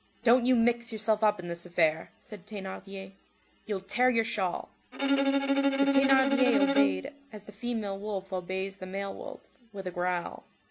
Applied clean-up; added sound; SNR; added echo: none; Bowed string instrument; -3 dB; none.